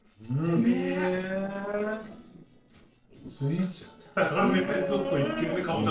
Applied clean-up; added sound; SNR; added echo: neural separator model SepFormer DNS4.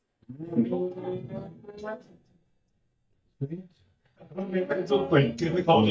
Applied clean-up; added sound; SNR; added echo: neural mask model DeepFilterNet 3.